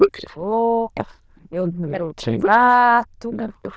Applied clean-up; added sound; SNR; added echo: neural diffusion model UNIVERSE++.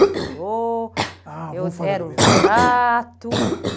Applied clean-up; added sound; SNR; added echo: none; Cough; -1 dB; none.